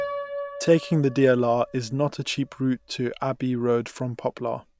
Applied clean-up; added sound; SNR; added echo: none; Piano; 14 dB; none.